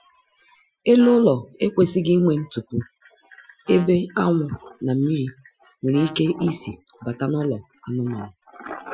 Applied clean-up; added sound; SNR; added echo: classical method Wiener filter.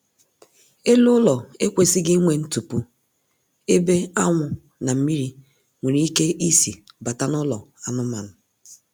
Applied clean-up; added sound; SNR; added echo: none; none; none; none.